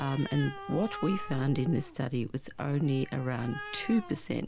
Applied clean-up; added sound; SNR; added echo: none; Animal; 12 dB; none.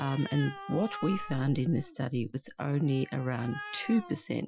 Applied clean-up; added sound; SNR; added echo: classical method Wiener filter.